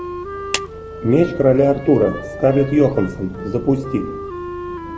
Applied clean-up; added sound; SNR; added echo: none; Clapping + Wind instrument, woodwind instrument; 12 dB; none.